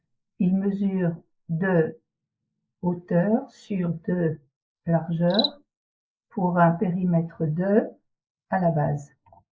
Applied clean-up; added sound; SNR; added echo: neural mask model Resemble Enhance denoiser.